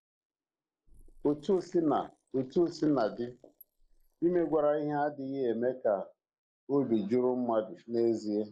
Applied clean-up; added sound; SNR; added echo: neural mask model Resemble Enhance denoiser.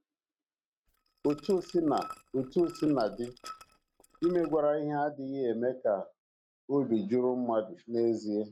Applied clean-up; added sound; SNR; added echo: neural mask model RNNoise.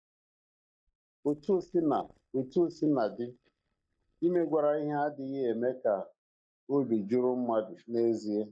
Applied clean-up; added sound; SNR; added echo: neural mask model DeepFilterNet 3.